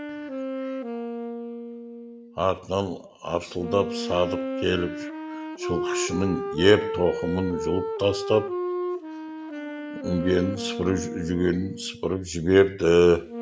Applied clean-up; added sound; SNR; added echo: none; Wind instrument, woodwind instrument; 7 dB; none.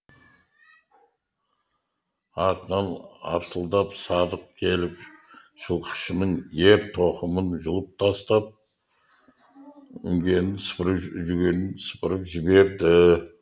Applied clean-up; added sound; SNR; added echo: none; none; none; none.